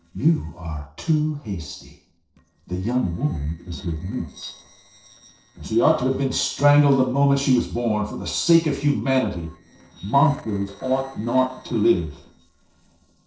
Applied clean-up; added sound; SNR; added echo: neural separator model SepFormer DNS4.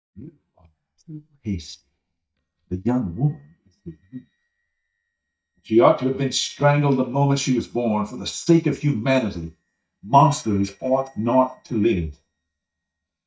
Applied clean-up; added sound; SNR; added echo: neural mask model DeepFilterNet 3.